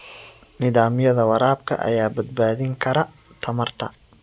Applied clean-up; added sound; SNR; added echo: none; none; none; none.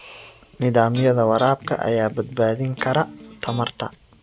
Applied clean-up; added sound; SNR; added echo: none; Electric guitar; 19 dB; none.